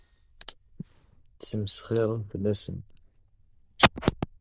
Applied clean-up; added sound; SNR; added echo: neural diffusion model UNIVERSE++.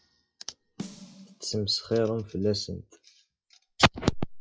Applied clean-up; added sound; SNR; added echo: classical method log-MMSE.